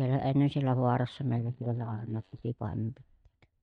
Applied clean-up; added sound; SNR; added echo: neural mask model DeepFilterNet 3.